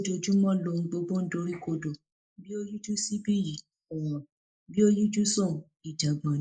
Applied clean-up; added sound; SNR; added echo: neural mask model Resemble Enhance denoiser.